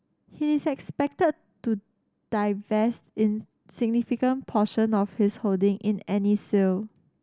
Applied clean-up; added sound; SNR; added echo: none; none; none; none.